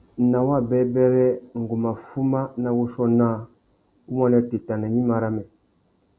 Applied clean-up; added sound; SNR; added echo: none; none; none; none.